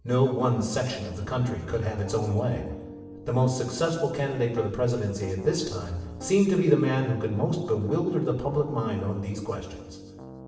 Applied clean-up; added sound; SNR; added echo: none; Piano; 15 dB; reverberation time 1.0 s.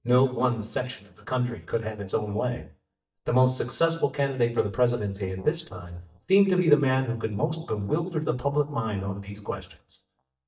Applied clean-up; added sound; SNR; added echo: neural mask model DeepFilterNet 3.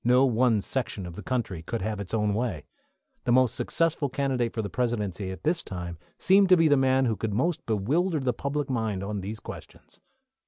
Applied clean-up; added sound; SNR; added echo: none; none; none; none.